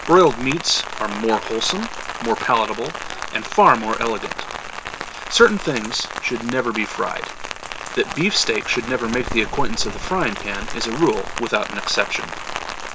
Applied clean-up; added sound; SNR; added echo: none; Rain; 7 dB; none.